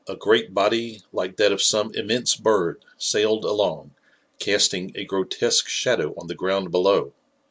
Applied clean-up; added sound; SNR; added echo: none; none; none; none.